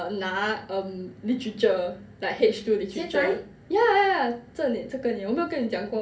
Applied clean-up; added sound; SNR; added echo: none; none; none; reverberation time 0.3 s.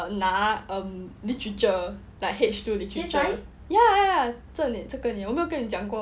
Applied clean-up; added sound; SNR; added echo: none; none; none; none.